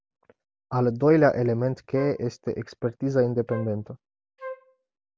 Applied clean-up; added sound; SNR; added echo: none; Wind instrument, woodwind instrument; 15 dB; none.